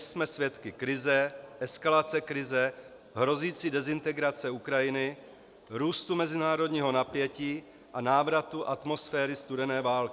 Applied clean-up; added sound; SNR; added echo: none; none; none; none.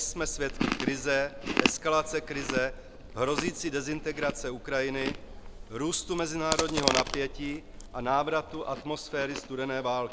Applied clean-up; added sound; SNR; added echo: none; Chewing, mastication; 4 dB; none.